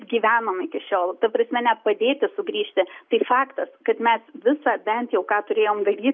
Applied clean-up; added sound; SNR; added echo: none; none; none; none.